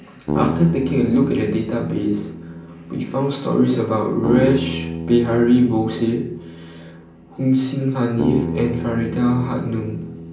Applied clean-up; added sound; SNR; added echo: none; Bass guitar; 7 dB; reverberation time 0.6 s.